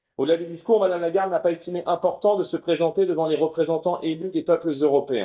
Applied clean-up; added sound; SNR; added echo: neural mask model DeepFilterNet 3.